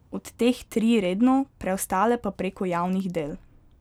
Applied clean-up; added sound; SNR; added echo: none; none; none; none.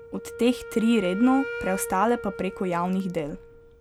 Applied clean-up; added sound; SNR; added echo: none; Wind instrument, woodwind instrument; 12 dB; none.